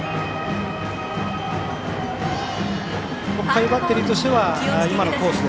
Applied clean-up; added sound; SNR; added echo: none; none; none; none.